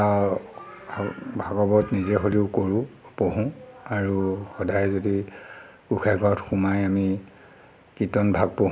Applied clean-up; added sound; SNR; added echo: none; none; none; none.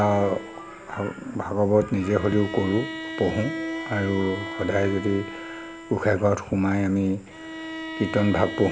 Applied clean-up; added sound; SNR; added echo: none; Bowed string instrument; 11 dB; none.